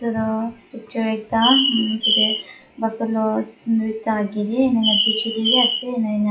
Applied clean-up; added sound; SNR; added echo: classical method WPE with log-MMSE.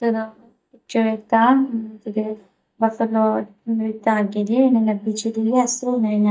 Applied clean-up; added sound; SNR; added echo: neural mask model DeepFilterNet 3.